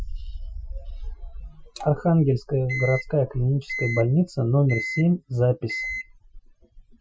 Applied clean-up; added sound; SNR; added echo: classical method Wiener filter.